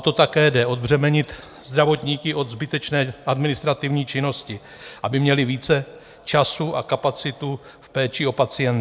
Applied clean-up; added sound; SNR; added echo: none; none; none; none.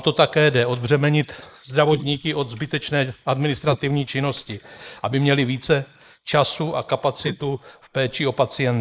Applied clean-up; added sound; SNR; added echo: neural mask model Resemble Enhance denoiser.